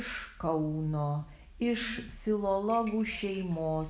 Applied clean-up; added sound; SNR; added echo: none; none; none; none.